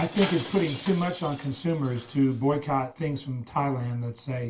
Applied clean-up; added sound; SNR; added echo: none; Shatter; 12 dB; reverberation time 0.2 s.